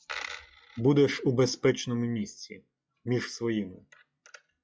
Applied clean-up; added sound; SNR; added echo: classical method log-MMSE.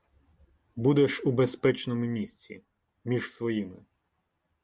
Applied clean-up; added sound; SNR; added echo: none; none; none; none.